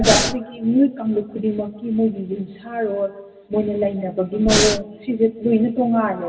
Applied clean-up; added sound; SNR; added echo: none; Breathing; -2 dB; reverberation time 1.3 s.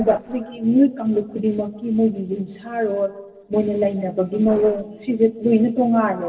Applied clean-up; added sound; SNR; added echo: neural separator model SepFormer DNS4.